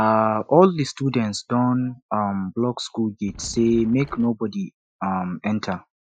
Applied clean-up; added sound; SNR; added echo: classical method Wiener filter.